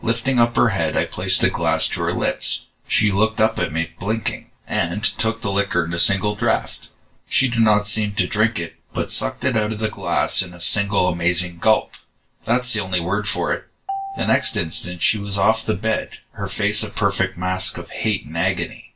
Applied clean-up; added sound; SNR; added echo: none; Marimba, xylophone; 14 dB; reverberation time 0.2 s.